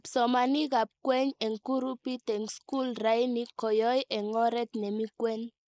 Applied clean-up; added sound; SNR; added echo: neural mask model Resemble Enhance denoiser.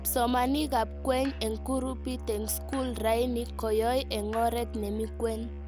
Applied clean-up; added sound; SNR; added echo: none; Musical instrument; 8 dB; none.